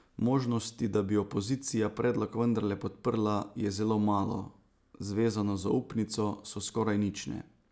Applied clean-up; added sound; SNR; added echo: none; none; none; none.